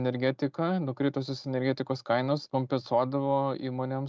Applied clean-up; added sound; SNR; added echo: none; none; none; none.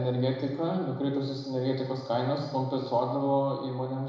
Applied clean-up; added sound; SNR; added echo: none; none; none; reverberation time 1.0 s.